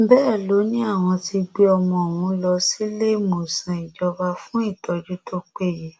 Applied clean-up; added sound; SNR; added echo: none; none; none; none.